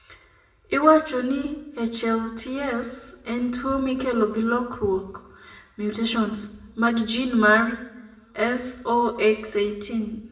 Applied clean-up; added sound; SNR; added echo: none; none; none; reverberation time 0.7 s.